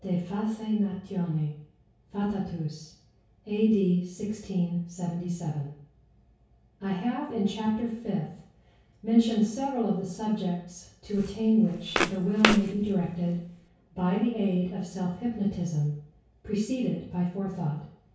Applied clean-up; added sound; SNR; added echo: none; Walk, footsteps; 3 dB; reverberation time 0.6 s.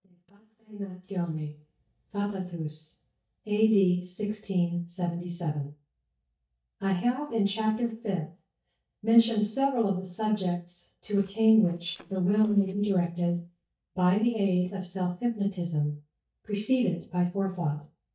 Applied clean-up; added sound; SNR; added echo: neural mask model DeepFilterNet 3.